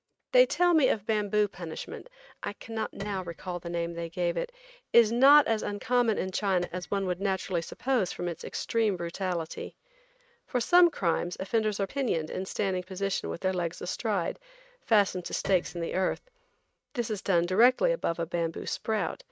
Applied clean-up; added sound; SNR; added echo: neural mask model RNNoise.